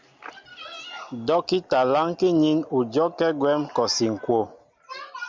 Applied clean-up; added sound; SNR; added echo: none; none; none; none.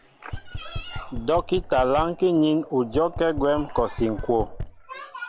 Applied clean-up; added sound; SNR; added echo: none; Knock; 10 dB; none.